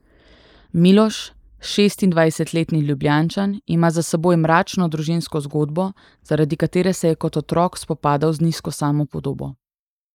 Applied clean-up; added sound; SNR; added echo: neural mask model Resemble Enhance denoiser.